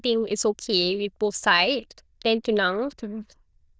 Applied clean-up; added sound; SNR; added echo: neural diffusion model UNIVERSE++.